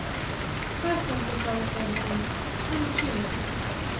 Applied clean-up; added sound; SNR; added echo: none; Rain; -4 dB; reverberation time 0.5 s.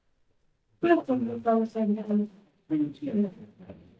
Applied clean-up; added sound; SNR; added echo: neural mask model DeepFilterNet 3.